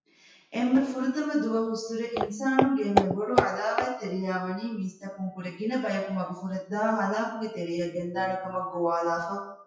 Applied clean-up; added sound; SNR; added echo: classical method WPE with log-MMSE.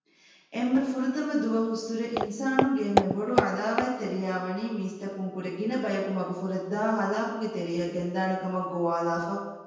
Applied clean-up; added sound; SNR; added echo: none; Walk, footsteps; 1 dB; reverberation time 1.1 s.